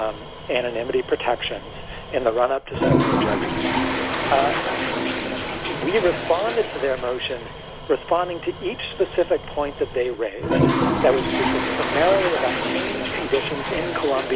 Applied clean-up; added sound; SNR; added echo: none; Toilet flush; 1 dB; none.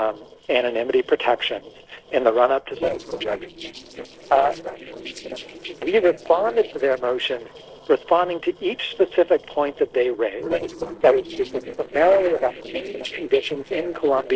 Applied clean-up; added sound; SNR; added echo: neural separator model SepFormer DNS4.